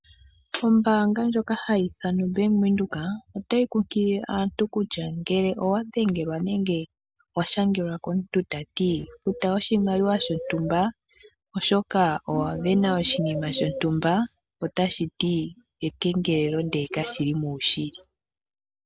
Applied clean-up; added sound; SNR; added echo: none; none; none; none.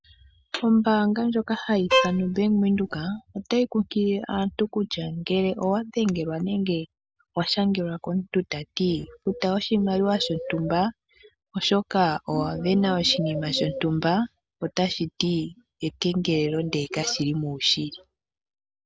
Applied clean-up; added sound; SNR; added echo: none; Bowed string instrument; 2 dB; none.